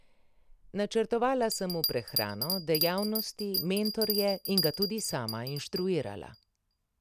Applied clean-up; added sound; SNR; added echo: none; Bell; 5 dB; none.